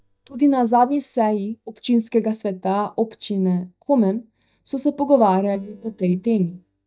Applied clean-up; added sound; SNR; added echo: neural mask model DeepFilterNet 3.